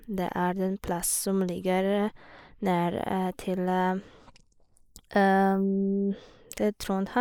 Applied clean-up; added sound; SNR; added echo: neural mask model Resemble Enhance denoiser.